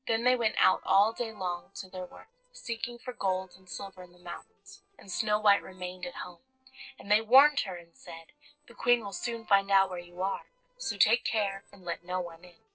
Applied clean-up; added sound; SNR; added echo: neural separator model SepFormer DNS4.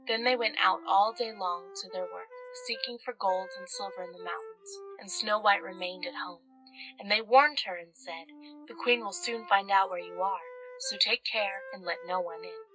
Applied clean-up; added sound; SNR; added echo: classical method WPE with log-MMSE.